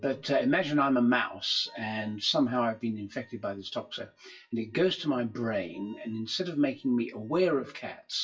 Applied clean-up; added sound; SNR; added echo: classical method WPE with log-MMSE.